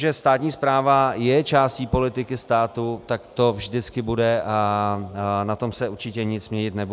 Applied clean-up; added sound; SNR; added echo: none; none; none; none.